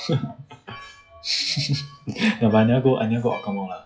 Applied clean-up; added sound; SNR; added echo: classical method log-MMSE.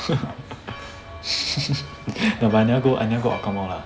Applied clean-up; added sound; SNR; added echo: none; Bark + Church bell; 18 dB; none.